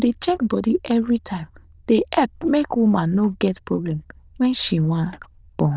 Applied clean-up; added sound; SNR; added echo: neural diffusion model UNIVERSE++.